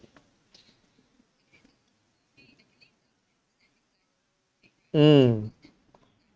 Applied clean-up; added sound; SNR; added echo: neural mask model RNNoise.